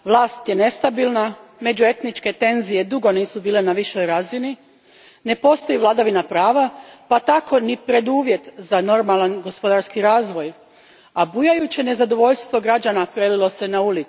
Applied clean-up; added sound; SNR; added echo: none; none; none; none.